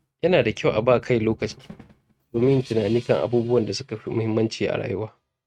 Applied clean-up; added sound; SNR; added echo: neural mask model RNNoise.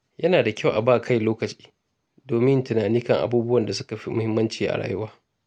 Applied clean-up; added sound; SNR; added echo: none; none; none; none.